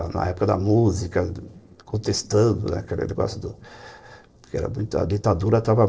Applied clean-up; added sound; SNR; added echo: neural separator model SepFormer DNS4.